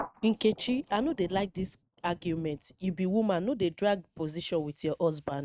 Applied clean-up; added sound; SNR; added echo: neural mask model RNNoise.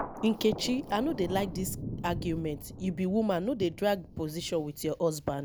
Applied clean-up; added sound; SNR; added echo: none; Thunder; 11 dB; none.